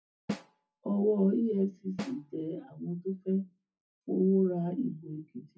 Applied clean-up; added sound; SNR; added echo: classical method WPE with log-MMSE.